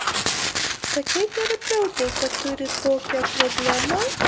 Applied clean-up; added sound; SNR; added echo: none; Tearing; -1 dB; none.